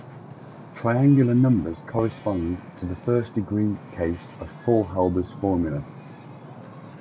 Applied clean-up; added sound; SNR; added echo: none; Wind / Ocean; 17 dB; none.